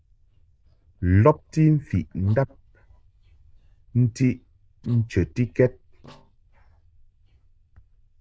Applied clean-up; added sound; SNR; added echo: neural diffusion model UNIVERSE++.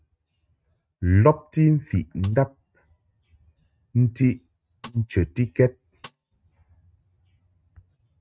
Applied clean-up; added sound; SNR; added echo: neural mask model RNNoise.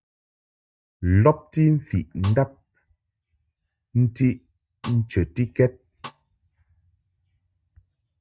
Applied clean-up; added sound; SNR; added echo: neural mask model DeepFilterNet 3.